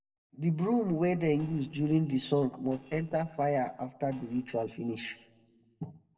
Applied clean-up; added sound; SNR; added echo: neural separator model SepFormer DNS4.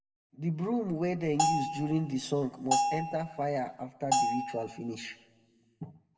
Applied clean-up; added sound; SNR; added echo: none; Bell; -2 dB; reverberation time 1.3 s.